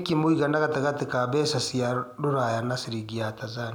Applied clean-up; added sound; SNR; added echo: none; none; none; none.